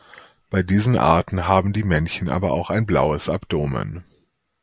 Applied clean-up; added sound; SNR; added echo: none; none; none; none.